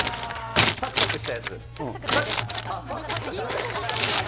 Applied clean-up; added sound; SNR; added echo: none; Crumpling, crinkling; -3 dB; none.